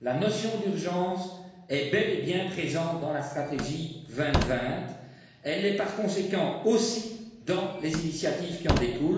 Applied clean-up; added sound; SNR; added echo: none; Slam; 5 dB; reverberation time 1.1 s.